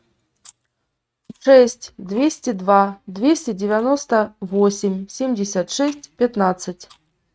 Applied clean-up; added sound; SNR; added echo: neural mask model RNNoise.